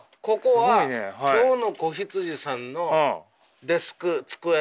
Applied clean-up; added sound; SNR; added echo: none; none; none; none.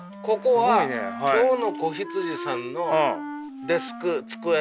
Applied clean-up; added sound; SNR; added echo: none; Wind instrument, woodwind instrument; 11 dB; none.